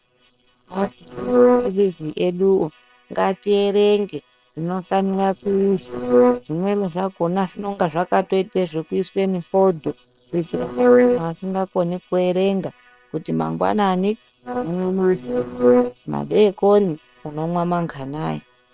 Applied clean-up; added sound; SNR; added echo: neural separator model SepFormer WHAM!.